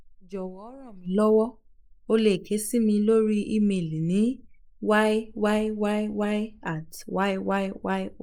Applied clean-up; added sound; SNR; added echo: neural mask model Resemble Enhance denoiser.